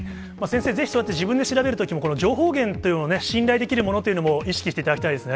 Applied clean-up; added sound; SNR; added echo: none; Percussion; 16 dB; none.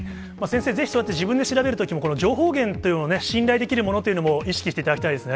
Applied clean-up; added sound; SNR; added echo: none; none; none; none.